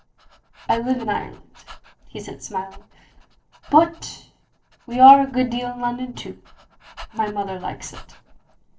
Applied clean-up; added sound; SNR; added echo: neural separator model SepFormer DNS4.